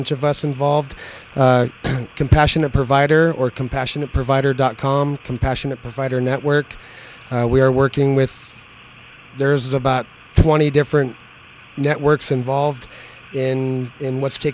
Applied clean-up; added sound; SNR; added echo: none; none; none; none.